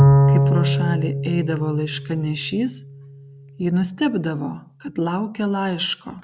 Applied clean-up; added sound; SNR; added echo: none; Bowed string instrument; -3 dB; none.